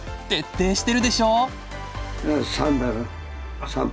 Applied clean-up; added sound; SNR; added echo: none; none; none; none.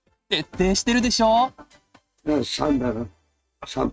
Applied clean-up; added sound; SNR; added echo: neural mask model RNNoise.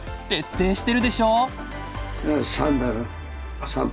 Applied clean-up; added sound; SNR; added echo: none; Organ; 18 dB; none.